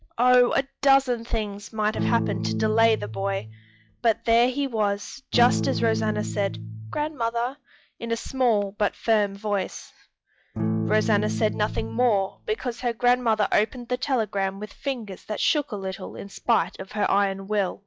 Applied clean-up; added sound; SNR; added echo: classical method log-MMSE.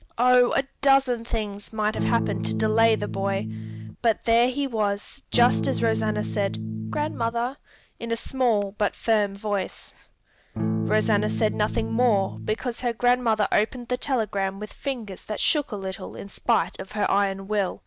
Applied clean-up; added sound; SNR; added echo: none; Electric guitar / Strum; 3 dB; none.